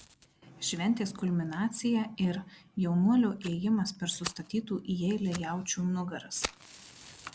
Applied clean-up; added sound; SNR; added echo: none; Fire; 17 dB; none.